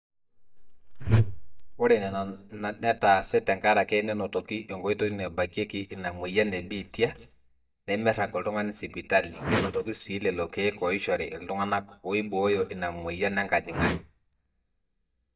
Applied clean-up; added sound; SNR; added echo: neural mask model DeepFilterNet 3.